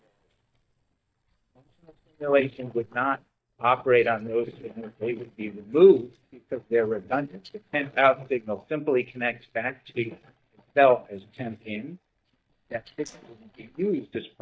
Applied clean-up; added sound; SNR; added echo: neural mask model DeepFilterNet 3.